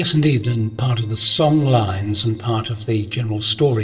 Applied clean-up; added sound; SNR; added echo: neural separator model SepFormer DNS4.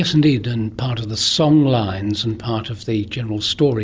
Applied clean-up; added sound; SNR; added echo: none; none; none; none.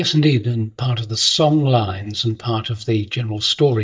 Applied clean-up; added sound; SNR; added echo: neural mask model DeepFilterNet 3.